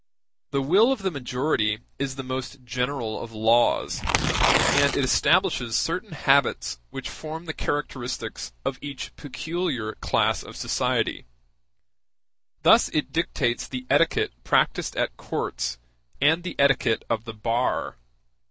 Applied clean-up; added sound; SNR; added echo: none; Tearing; -1 dB; none.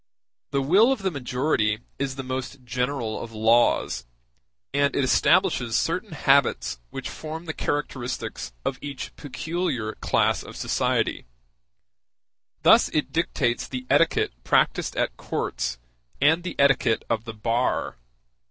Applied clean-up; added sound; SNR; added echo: none; none; none; none.